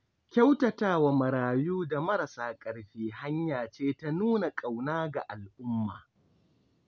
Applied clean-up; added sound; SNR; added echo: none; none; none; none.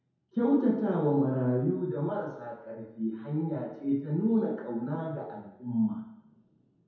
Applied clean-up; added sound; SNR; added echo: none; none; none; reverberation time 1.0 s.